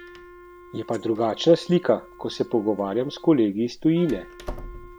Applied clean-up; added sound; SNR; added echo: none; Door + Wind instrument, woodwind instrument; 18 dB; none.